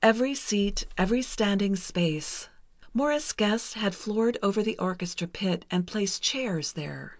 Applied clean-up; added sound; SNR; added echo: none; none; none; none.